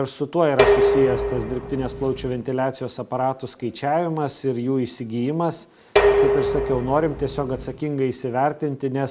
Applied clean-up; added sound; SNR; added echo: none; Dishes, pots, and pans; -1 dB; none.